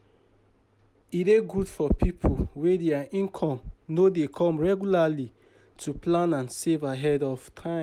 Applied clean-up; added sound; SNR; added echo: none; none; none; none.